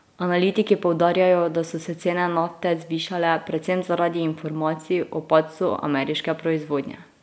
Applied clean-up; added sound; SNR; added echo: none; none; none; none.